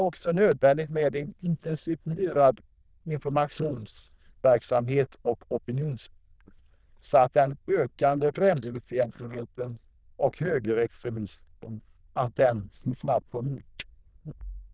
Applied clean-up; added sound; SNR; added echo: neural diffusion model UNIVERSE++.